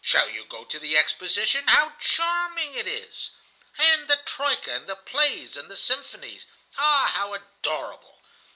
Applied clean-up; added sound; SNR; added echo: none; none; none; none.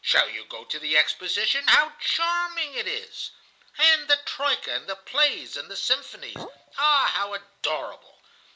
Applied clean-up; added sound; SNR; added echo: none; Chink, clink; 20 dB; none.